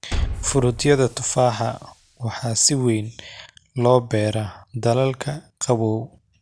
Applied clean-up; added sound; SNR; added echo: none; Liquid; 10 dB; none.